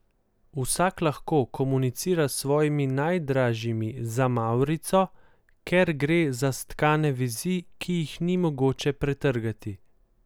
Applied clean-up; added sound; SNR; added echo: none; none; none; none.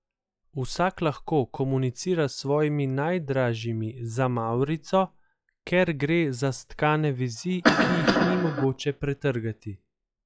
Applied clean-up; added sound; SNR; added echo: classical method log-MMSE.